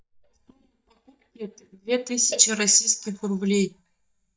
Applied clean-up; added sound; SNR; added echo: neural mask model DeepFilterNet 3.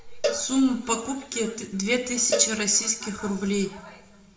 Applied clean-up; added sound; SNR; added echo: none; Cowbell; 9 dB; reverberation time 0.6 s.